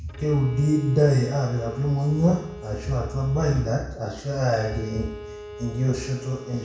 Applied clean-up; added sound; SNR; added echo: none; Bowed string instrument; 16 dB; reverberation time 0.6 s.